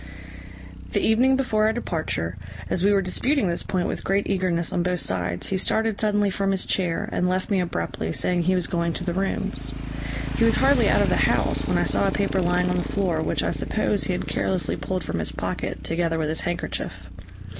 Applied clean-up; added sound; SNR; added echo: none; Motorcycle; 8 dB; none.